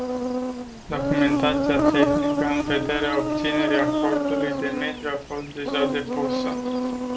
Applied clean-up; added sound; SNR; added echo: none; Insect; -3 dB; none.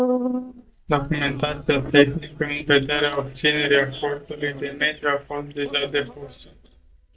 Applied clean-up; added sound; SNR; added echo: neural mask model DeepFilterNet 3.